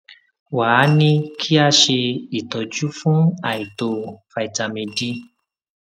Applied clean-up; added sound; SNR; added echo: neural mask model RNNoise.